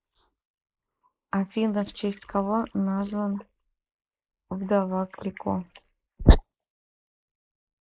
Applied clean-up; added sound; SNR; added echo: neural mask model Resemble Enhance denoiser.